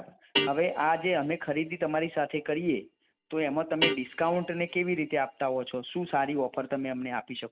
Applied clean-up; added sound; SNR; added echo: none; Guitar; 8 dB; none.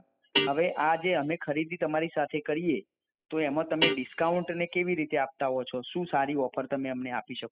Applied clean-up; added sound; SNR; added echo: classical method spectral subtraction.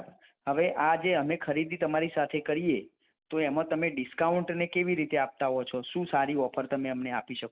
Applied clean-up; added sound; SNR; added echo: none; none; none; none.